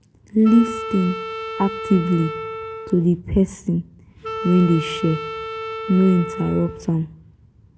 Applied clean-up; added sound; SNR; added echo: none; Wind instrument, woodwind instrument; 10 dB; none.